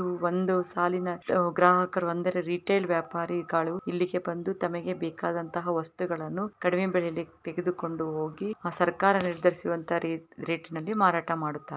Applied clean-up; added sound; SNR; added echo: none; none; none; none.